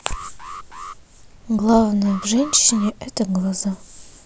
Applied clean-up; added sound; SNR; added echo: none; Alarm; 18 dB; none.